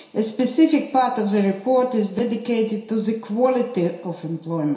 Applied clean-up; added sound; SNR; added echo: none; none; none; reverberation time 0.7 s.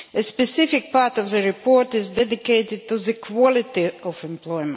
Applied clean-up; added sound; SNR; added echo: none; none; none; none.